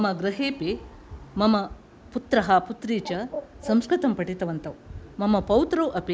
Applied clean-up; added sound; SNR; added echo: none; Bird; 19 dB; none.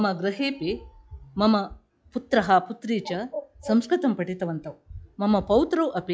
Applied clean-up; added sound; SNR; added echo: classical method log-MMSE.